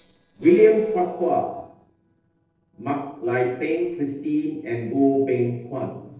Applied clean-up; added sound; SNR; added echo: neural separator model SepFormer DNS4.